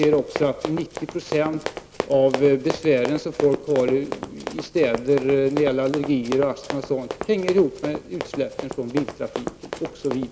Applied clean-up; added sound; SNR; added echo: none; Run; 9 dB; none.